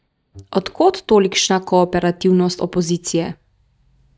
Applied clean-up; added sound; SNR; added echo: neural mask model DeepFilterNet 3.